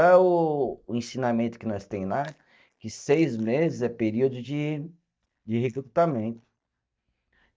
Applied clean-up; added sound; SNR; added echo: neural mask model DeepFilterNet 3.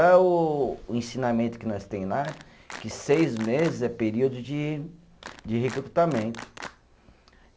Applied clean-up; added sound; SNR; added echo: none; Clapping; 18 dB; none.